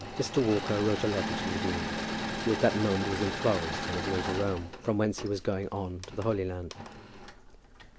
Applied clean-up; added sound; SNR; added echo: none; Engine / Mechanisms; 5 dB; none.